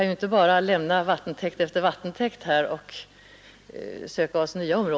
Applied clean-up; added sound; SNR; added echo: none; none; none; none.